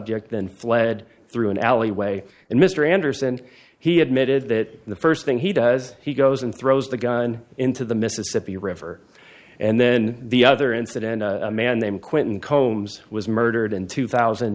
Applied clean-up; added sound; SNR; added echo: neural mask model Resemble Enhance denoiser.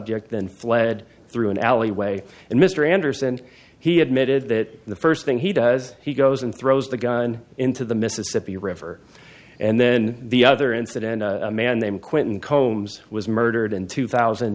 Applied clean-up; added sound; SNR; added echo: none; none; none; none.